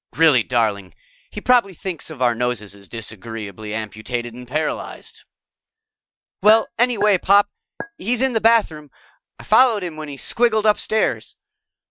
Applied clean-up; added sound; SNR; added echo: neural mask model RNNoise.